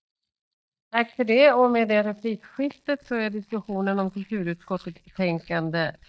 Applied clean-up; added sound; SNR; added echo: neural mask model DeepFilterNet 3.